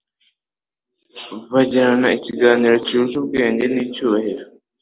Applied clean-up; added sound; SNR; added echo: none; none; none; none.